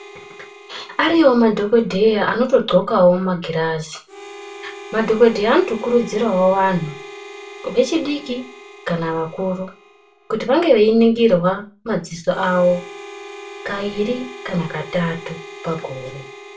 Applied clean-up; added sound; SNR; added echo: none; Harmonica; 18 dB; reverberation time 0.3 s.